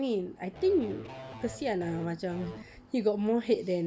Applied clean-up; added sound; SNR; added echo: none; Electric guitar / Bass guitar; 14 dB; none.